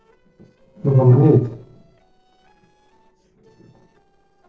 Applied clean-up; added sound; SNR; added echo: neural separator model SepFormer DNS4.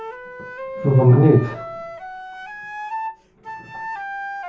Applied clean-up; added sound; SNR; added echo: none; Wind instrument, woodwind instrument; 11 dB; reverberation time 0.5 s.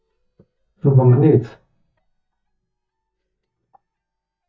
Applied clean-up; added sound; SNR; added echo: neural mask model DeepFilterNet 3.